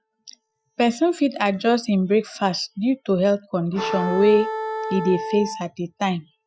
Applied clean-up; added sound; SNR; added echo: classical method Wiener filter.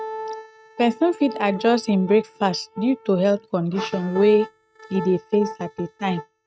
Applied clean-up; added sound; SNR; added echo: neural mask model RNNoise.